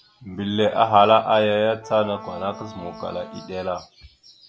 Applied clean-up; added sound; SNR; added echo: none; Wind instrument, woodwind instrument; 18 dB; none.